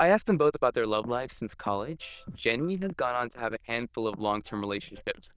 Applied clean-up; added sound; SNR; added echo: neural diffusion model UNIVERSE++.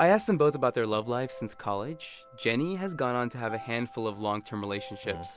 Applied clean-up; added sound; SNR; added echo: none; none; none; none.